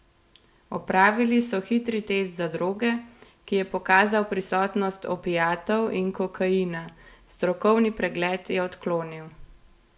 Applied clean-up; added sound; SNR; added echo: none; none; none; none.